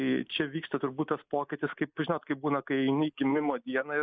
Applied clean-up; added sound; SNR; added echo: neural mask model Resemble Enhance denoiser.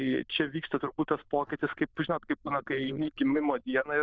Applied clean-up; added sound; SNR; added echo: neural diffusion model UNIVERSE++.